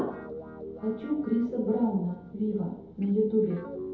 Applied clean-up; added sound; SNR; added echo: none; Guitar; 14 dB; reverberation time 0.8 s.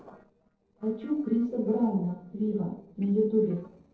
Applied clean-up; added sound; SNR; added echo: neural separator model SepFormer DNS4.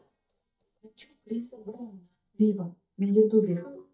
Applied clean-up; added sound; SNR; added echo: neural mask model DeepFilterNet 3.